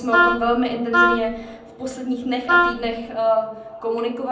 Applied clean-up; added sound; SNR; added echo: none; Wind instrument, woodwind instrument; -3 dB; reverberation time 0.6 s.